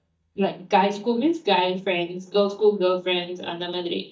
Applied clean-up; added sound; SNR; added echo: neural mask model DeepFilterNet 3.